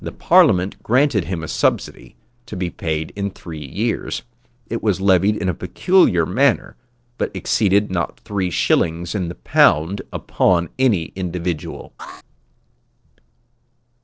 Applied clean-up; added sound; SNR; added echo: neural separator model SepFormer DNS4.